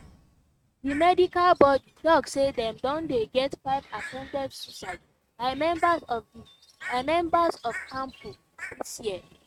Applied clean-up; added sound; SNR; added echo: neural mask model RNNoise.